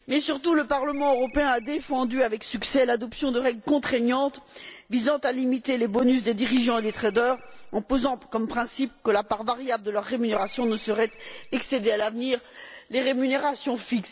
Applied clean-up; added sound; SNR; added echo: none; Ringtone; 18 dB; none.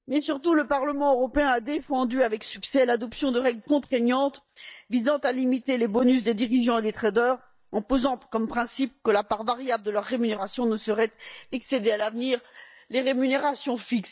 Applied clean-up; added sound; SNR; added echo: neural mask model DeepFilterNet 3.